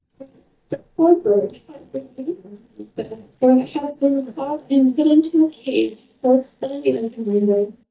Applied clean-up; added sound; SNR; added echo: neural mask model DeepFilterNet 3.